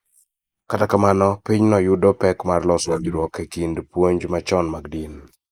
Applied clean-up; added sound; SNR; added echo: neural mask model Resemble Enhance denoiser.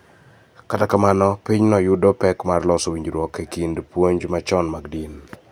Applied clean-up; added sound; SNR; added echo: none; none; none; none.